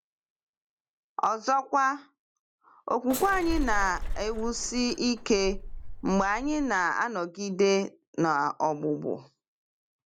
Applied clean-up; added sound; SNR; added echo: none; Bus / Engine; 5 dB; none.